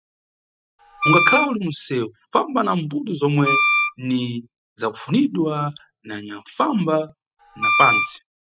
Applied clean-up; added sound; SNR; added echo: classical method spectral subtraction.